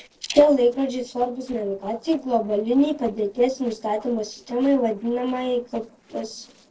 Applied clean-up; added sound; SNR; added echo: neural separator model SepFormer DNS4.